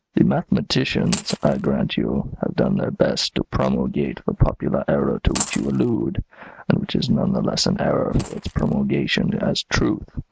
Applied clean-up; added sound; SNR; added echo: neural mask model RNNoise.